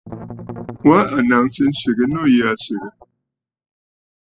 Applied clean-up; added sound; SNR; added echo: classical method spectral subtraction.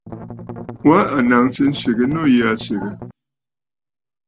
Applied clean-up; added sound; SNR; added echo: none; Strum; 14 dB; none.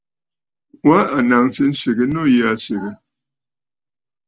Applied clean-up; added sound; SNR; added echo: none; none; none; none.